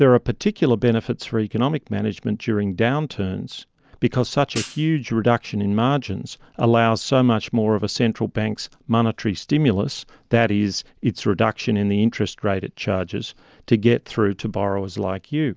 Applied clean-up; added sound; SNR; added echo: none; Hi-hat; 14 dB; none.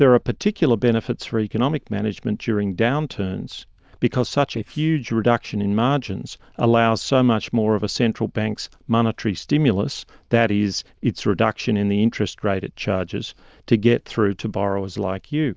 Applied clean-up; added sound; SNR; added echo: neural diffusion model UNIVERSE++.